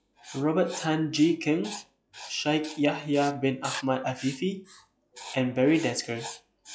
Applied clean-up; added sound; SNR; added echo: classical method log-MMSE.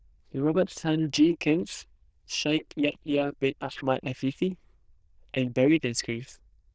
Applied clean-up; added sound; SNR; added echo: neural diffusion model UNIVERSE++.